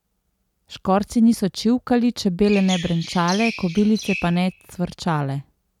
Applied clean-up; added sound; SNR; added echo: none; Chirp, tweet; 11 dB; none.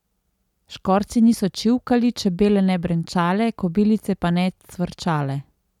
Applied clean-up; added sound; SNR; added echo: none; none; none; none.